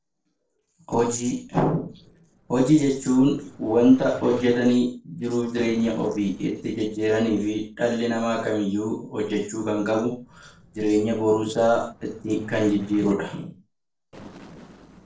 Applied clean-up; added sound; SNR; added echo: neural separator model SepFormer DNS4.